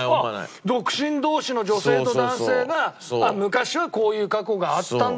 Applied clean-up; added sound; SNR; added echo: none; none; none; none.